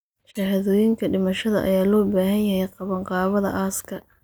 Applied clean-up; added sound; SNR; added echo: neural mask model DeepFilterNet 3.